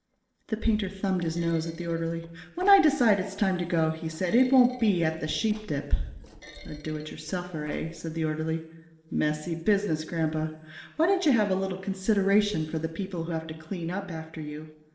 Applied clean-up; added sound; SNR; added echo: neural separator model SepFormer DNS4.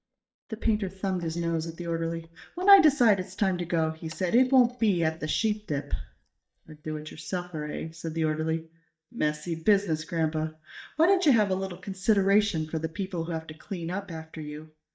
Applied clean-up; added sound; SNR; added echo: neural mask model DeepFilterNet 3.